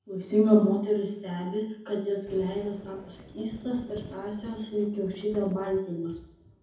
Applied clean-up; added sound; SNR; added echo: none; Wind; 19 dB; reverberation time 0.7 s.